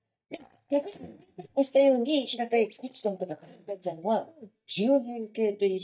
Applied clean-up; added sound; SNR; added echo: neural mask model DeepFilterNet 3.